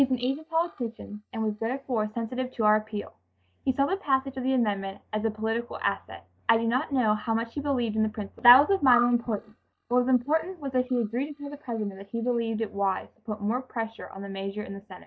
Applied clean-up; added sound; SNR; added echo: neural mask model DeepFilterNet 3.